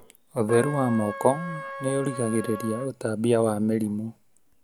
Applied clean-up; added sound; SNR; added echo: none; Trumpet; 11 dB; none.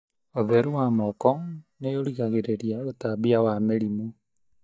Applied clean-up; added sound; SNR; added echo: neural mask model DeepFilterNet 3.